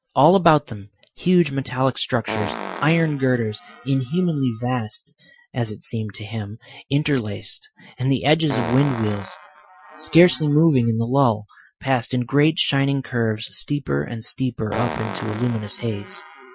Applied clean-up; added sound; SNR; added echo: classical method Wiener filter.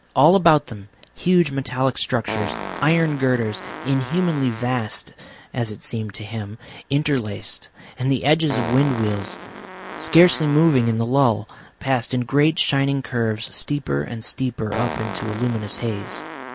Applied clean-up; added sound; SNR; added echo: none; Fart; 14 dB; none.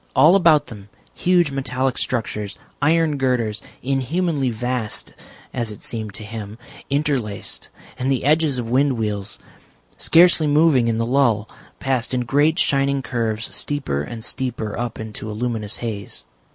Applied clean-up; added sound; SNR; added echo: none; none; none; none.